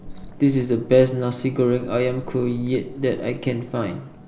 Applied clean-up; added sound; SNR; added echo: none; Liquid; 17 dB; none.